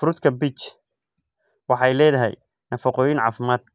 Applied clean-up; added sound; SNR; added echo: none; none; none; none.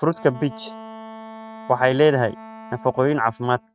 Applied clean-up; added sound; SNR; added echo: neural mask model RNNoise.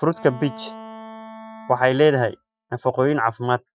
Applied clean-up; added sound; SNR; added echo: classical method Wiener filter.